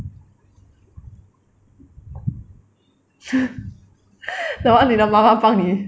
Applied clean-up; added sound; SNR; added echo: none; none; none; none.